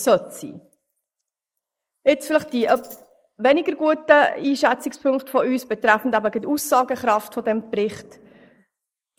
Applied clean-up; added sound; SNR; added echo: neural mask model Resemble Enhance denoiser.